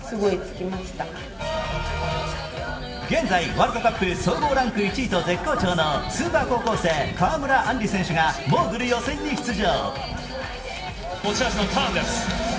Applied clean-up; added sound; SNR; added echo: none; Wind / Ocean; 17 dB; reverberation time 0.8 s.